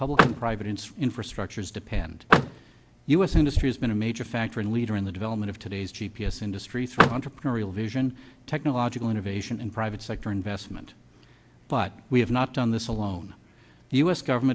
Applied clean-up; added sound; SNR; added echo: none; Vehicle; -1 dB; none.